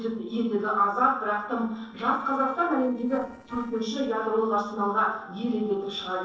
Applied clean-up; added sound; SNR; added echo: neural separator model SepFormer DNS4.